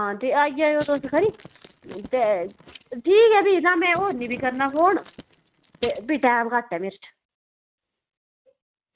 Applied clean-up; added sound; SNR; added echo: neural mask model RNNoise.